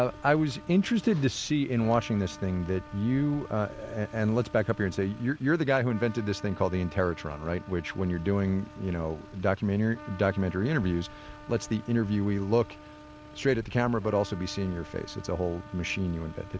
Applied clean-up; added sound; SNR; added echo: none; Motor vehicle (road) + Trumpet; 18 dB; none.